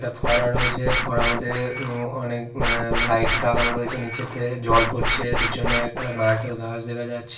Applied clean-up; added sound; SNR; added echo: none; Scratching (performance technique); -1 dB; reverberation time 0.3 s.